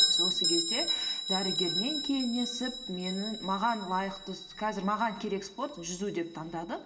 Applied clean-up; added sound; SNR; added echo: none; Bell; 0 dB; reverberation time 0.9 s.